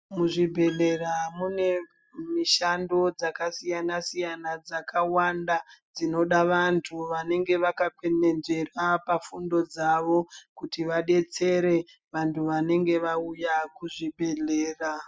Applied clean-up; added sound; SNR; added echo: classical method spectral subtraction.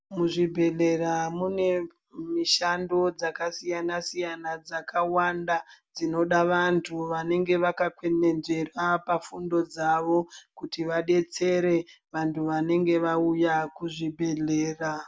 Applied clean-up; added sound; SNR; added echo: none; none; none; none.